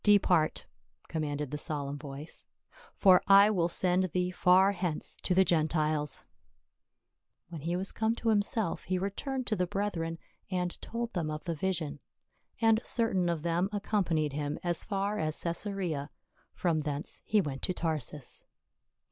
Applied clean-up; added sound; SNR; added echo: none; none; none; none.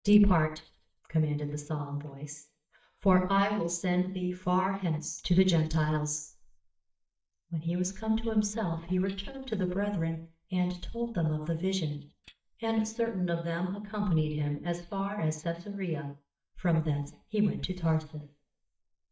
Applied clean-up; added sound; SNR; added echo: neural mask model DeepFilterNet 3.